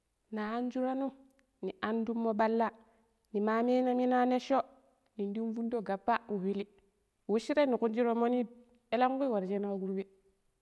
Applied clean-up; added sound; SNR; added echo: none; none; none; none.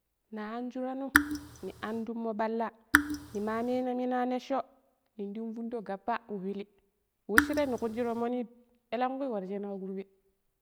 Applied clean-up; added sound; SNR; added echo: none; Raindrop / Drip; -4 dB; none.